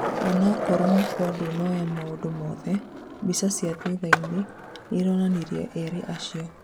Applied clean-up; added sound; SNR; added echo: none; Skateboard; 5 dB; none.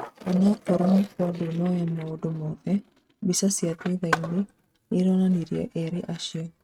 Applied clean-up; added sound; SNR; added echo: neural mask model RNNoise.